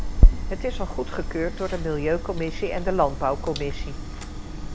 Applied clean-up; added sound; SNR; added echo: none; Chewing, mastication; -5 dB; none.